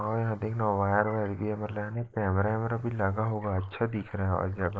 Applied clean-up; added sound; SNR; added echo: neural mask model Resemble Enhance denoiser.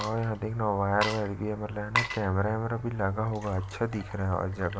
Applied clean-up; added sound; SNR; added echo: none; Water / Liquid; 10 dB; none.